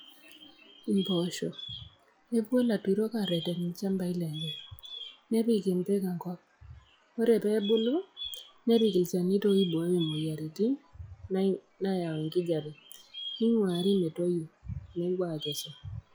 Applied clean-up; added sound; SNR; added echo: classical method log-MMSE.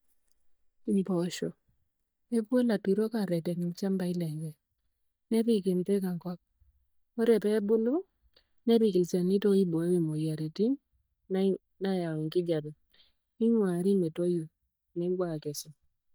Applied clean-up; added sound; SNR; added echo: neural mask model DeepFilterNet 3.